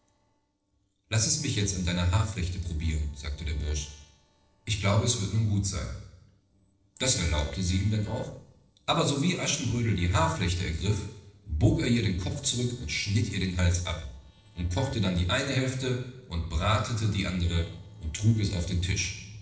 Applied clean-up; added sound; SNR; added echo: neural separator model SepFormer DNS4.